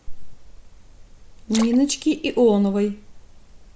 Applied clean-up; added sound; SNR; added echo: none; Splash, splatter; 17 dB; none.